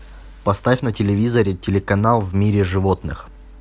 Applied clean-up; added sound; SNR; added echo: none; none; none; none.